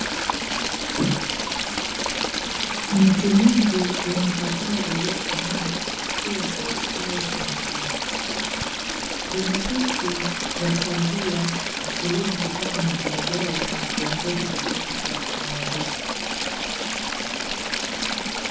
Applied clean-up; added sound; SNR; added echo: none; Stream / Trickle, dribble; 0 dB; reverberation time 0.6 s.